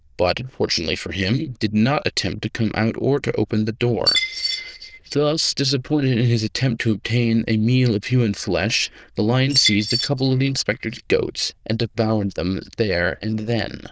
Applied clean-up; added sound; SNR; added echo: neural diffusion model UNIVERSE++.